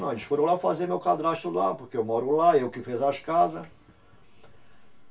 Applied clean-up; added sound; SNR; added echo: none; none; none; reverberation time 0.2 s.